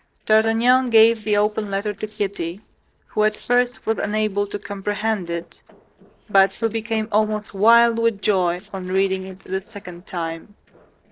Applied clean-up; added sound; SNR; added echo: neural separator model SepFormer DNS4.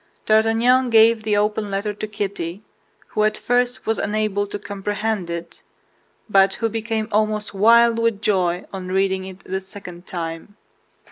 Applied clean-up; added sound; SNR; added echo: none; none; none; none.